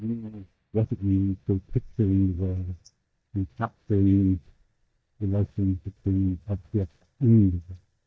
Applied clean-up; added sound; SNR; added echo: neural mask model DeepFilterNet 3.